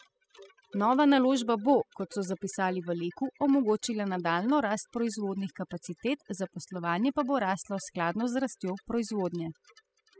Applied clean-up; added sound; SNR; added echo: classical method spectral subtraction.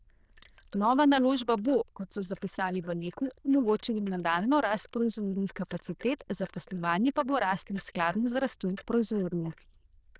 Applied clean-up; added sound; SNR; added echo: neural diffusion model UNIVERSE++.